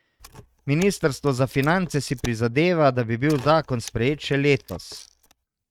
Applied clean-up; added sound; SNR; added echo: neural mask model RNNoise.